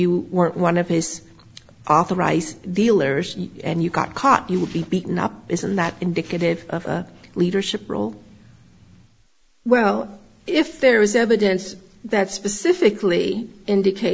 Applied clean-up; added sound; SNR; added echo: none; none; none; none.